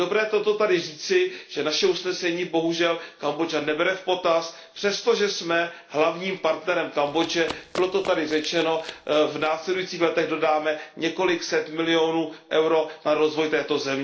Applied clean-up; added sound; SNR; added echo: neural separator model SepFormer DNS4.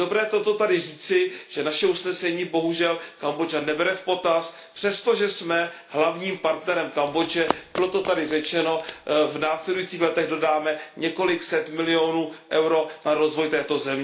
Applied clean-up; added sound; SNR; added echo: none; Run; 12 dB; reverberation time 0.4 s.